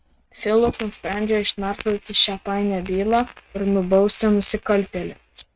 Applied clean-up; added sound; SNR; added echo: neural mask model RNNoise.